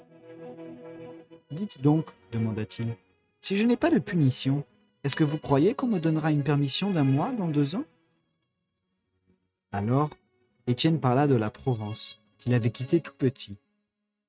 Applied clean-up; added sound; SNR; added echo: neural mask model RNNoise.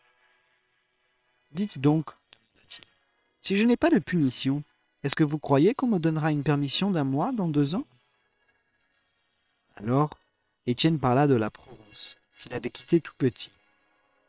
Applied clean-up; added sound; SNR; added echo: neural separator model SepFormer WHAM!.